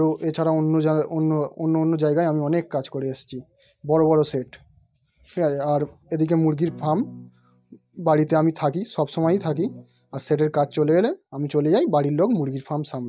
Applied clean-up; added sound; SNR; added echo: neural mask model DeepFilterNet 3.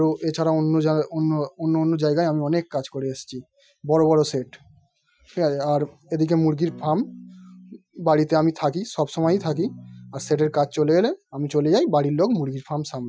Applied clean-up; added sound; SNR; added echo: classical method Wiener filter.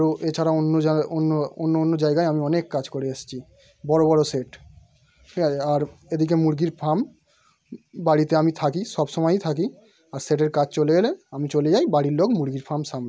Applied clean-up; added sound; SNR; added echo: none; none; none; none.